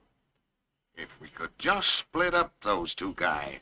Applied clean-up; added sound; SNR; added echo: neural mask model RNNoise.